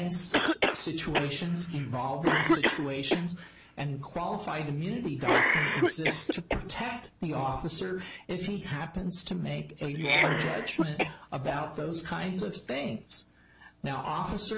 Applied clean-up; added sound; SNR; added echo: none; Cough; 0 dB; none.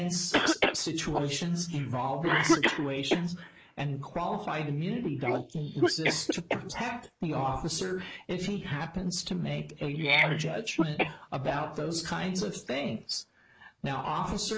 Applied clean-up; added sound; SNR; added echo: neural mask model Resemble Enhance denoiser.